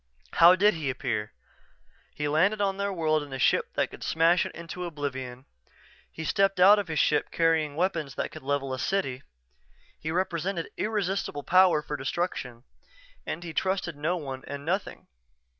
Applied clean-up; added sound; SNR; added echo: none; none; none; none.